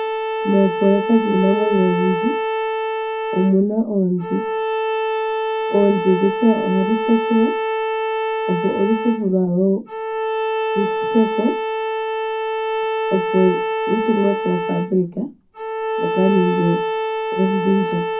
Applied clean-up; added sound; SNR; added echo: none; Bowed string instrument; 2 dB; reverberation time 0.4 s.